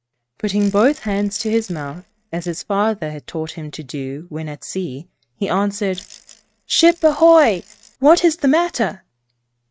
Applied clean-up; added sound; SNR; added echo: neural mask model RNNoise.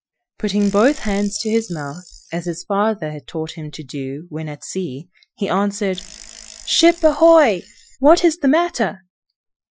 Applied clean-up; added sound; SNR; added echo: classical method Wiener filter.